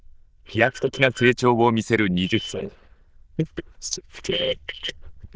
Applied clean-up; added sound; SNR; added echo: neural diffusion model UNIVERSE++.